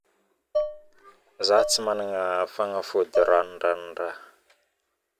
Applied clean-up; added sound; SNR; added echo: none; Dishes, pots, and pans; 4 dB; none.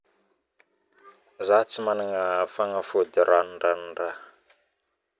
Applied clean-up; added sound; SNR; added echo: none; none; none; none.